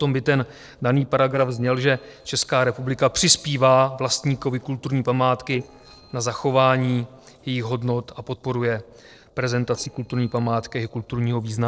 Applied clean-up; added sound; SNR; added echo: neural separator model SepFormer DNS4.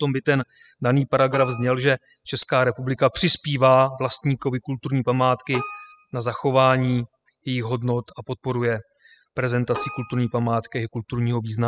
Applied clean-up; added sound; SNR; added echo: classical method spectral subtraction.